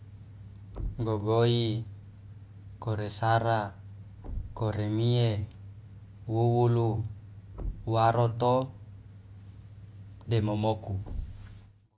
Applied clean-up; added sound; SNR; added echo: none; Thump, thud; 15 dB; none.